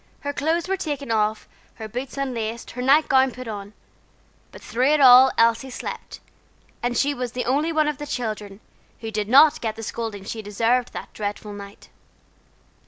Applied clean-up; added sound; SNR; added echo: none; none; none; none.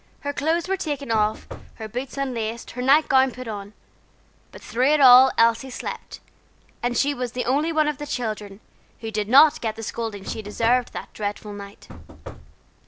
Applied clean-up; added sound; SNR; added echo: none; Knock / Wood; 14 dB; none.